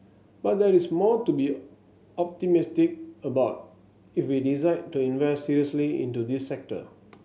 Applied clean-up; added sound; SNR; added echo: none; none; none; none.